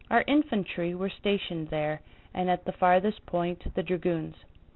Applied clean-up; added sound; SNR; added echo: none; none; none; none.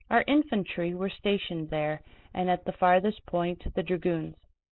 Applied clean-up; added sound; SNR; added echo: neural mask model Resemble Enhance denoiser.